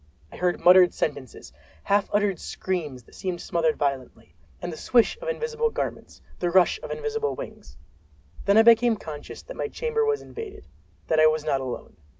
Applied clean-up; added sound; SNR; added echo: none; none; none; none.